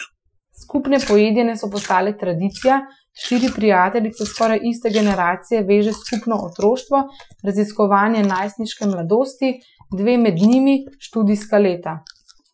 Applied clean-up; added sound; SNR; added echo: classical method Wiener filter.